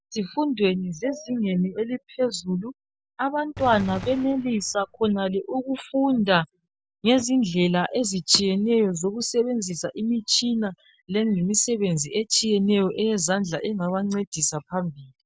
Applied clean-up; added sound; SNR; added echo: none; Gunshot, gunfire; 15 dB; none.